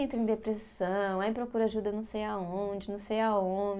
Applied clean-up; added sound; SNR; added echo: none; none; none; none.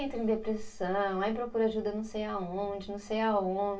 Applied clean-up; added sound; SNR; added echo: none; none; none; reverberation time 0.2 s.